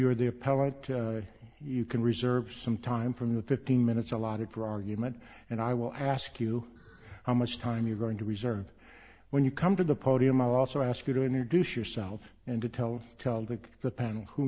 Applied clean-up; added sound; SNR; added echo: none; none; none; none.